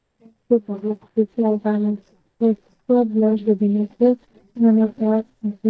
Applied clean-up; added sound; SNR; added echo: neural mask model DeepFilterNet 3.